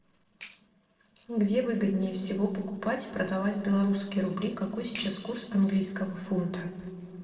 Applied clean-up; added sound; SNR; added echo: neural separator model SepFormer DNS4.